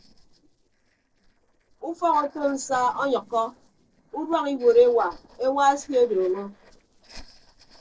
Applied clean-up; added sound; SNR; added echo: neural separator model SepFormer DNS4.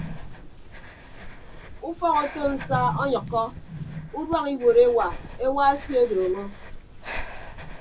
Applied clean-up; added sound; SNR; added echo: none; Breathing; 12 dB; reverberation time 0.2 s.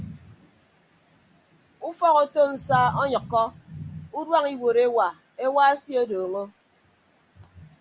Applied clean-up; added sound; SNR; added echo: none; none; none; none.